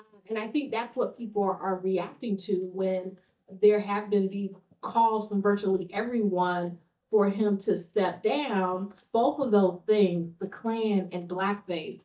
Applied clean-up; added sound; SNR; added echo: neural mask model DeepFilterNet 3.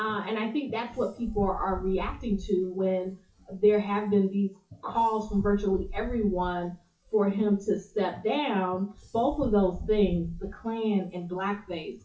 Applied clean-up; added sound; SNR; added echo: classical method WPE with log-MMSE.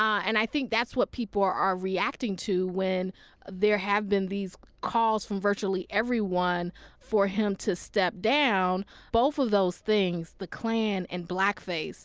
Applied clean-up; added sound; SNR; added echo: none; none; none; none.